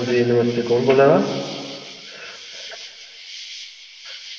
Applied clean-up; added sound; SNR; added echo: none; Insect; 16 dB; reverberation time 1.9 s.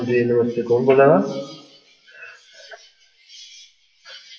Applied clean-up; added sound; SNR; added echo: classical method WPE with log-MMSE.